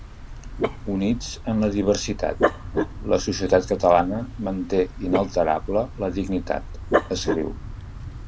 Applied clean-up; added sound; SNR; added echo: none; Dog; 5 dB; none.